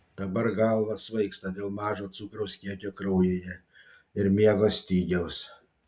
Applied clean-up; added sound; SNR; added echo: none; none; none; none.